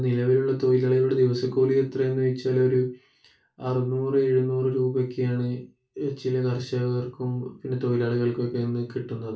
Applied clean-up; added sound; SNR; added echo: none; none; none; reverberation time 0.2 s.